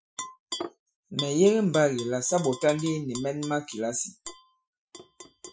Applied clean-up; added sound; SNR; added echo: classical method Wiener filter.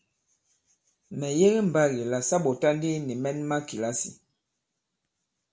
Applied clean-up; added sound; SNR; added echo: none; none; none; none.